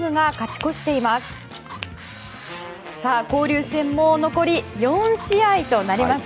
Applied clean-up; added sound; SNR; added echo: none; Camera; 16 dB; none.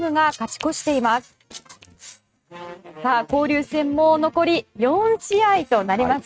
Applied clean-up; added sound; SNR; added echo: neural mask model RNNoise.